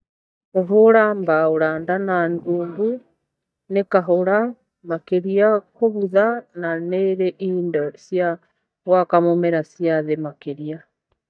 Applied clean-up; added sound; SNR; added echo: neural mask model DeepFilterNet 3.